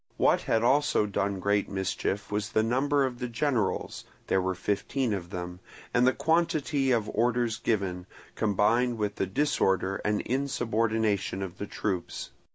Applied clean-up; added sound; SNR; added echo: none; none; none; none.